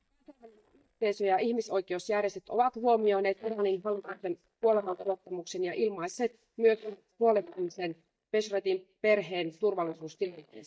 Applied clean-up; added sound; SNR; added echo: neural mask model DeepFilterNet 3.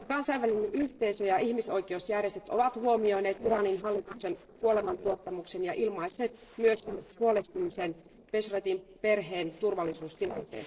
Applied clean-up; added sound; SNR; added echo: neural separator model SepFormer DNS4.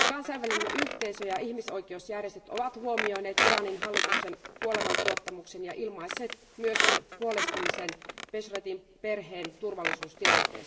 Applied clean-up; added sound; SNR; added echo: none; Squeak; -3 dB; reverberation time 1.3 s.